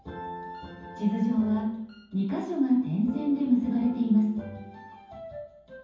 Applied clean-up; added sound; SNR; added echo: none; none; none; reverberation time 0.9 s.